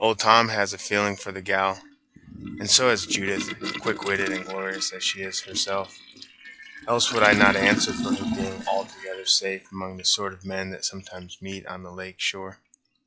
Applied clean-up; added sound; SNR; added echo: classical method log-MMSE.